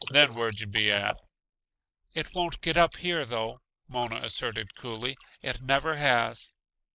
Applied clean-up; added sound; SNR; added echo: neural mask model Resemble Enhance denoiser.